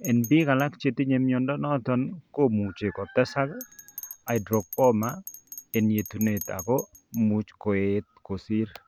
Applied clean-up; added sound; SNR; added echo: none; Bell; 19 dB; none.